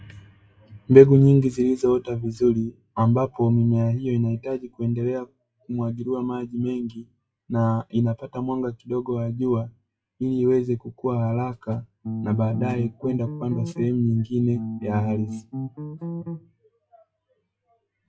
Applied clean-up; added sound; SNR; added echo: classical method log-MMSE.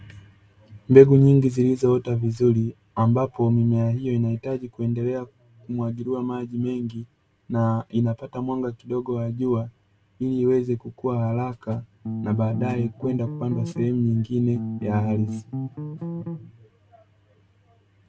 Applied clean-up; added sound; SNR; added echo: none; Bass guitar; 7 dB; none.